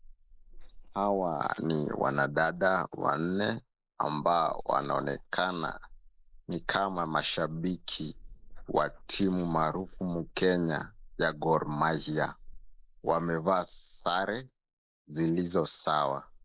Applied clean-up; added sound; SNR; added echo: neural mask model Resemble Enhance denoiser.